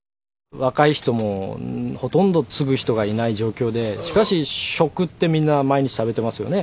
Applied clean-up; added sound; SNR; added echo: none; Burping, eructation; 11 dB; none.